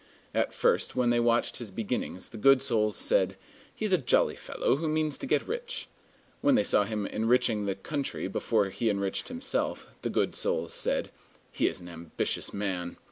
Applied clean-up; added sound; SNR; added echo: none; none; none; none.